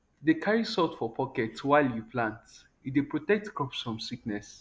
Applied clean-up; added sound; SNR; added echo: none; none; none; none.